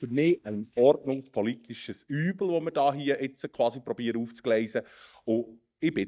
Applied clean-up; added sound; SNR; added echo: neural mask model DeepFilterNet 3.